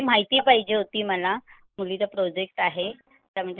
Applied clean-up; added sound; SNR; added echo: neural mask model Resemble Enhance denoiser.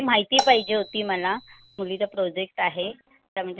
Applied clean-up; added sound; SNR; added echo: none; Marimba, xylophone; 8 dB; none.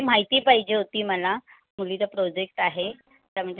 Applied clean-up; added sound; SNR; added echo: none; none; none; none.